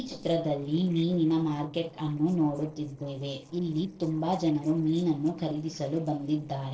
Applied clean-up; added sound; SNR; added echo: neural separator model SepFormer DNS4.